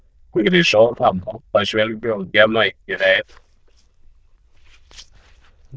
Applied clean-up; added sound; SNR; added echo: neural diffusion model UNIVERSE++.